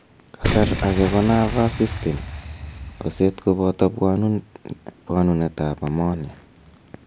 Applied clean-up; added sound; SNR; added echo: none; Boom; 8 dB; none.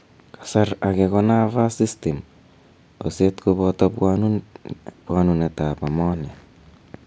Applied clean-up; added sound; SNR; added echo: none; none; none; none.